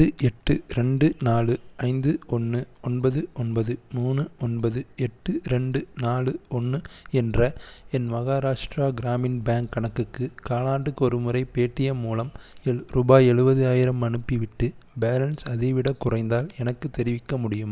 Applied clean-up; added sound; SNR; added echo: none; none; none; none.